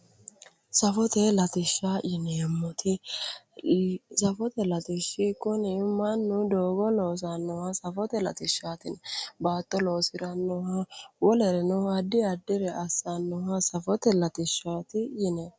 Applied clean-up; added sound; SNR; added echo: none; none; none; none.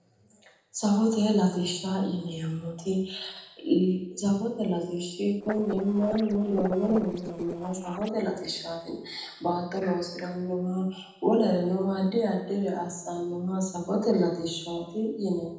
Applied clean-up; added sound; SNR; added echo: neural separator model SepFormer DNS4.